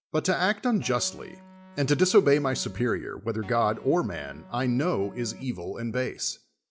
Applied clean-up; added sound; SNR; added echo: none; Electric guitar; 19 dB; none.